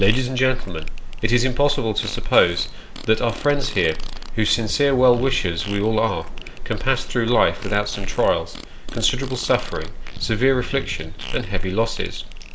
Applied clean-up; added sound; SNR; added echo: none; Subway, metro, underground + Fart; 17 dB; none.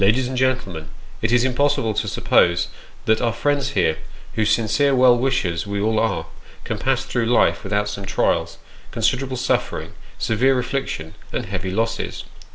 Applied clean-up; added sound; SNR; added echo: none; none; none; none.